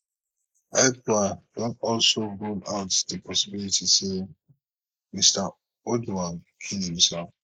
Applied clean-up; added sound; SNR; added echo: neural mask model Resemble Enhance denoiser.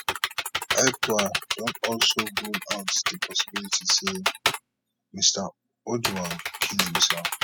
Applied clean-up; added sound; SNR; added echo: classical method spectral subtraction.